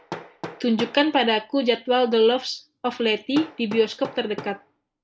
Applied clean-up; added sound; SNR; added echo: none; Hammer; 17 dB; none.